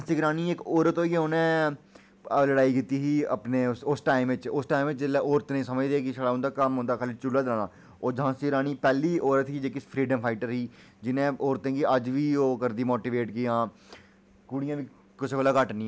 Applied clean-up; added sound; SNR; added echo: none; none; none; none.